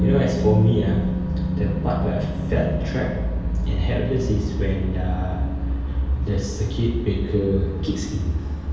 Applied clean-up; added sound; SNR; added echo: none; Musical instrument; 8 dB; reverberation time 1.2 s.